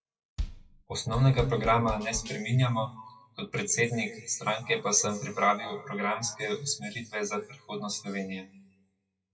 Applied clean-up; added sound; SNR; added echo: classical method WPE with log-MMSE.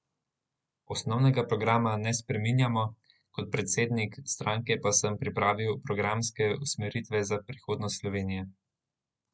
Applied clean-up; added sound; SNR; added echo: none; none; none; none.